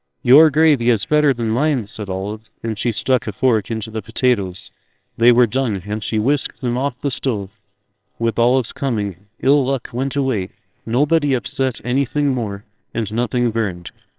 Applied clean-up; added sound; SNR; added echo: neural separator model SepFormer WHAMR!.